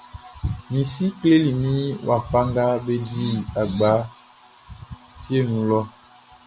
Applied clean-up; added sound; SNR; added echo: none; none; none; none.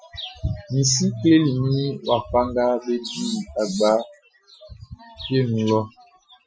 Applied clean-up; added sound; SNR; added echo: classical method Wiener filter.